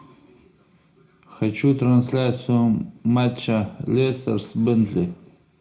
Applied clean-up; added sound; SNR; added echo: none; none; none; reverberation time 0.3 s.